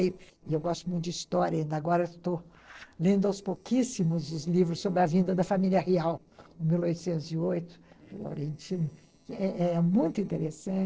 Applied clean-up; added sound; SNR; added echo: neural separator model SepFormer DNS4.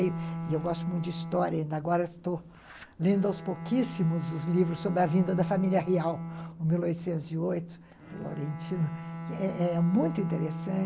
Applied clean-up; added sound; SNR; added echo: none; Bowed string instrument; 9 dB; none.